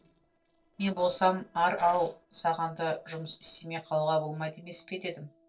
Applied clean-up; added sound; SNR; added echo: neural separator model SepFormer DNS4.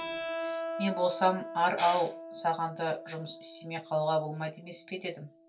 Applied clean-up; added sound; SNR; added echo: none; Keyboard (musical); 9 dB; reverberation time 0.2 s.